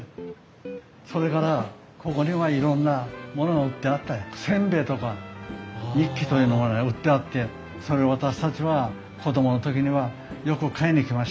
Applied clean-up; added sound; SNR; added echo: none; none; none; none.